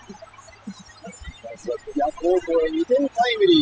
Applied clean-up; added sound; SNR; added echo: classical method spectral subtraction.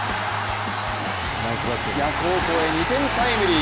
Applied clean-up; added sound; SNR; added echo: none; none; none; none.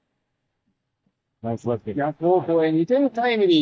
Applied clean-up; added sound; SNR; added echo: neural mask model DeepFilterNet 3.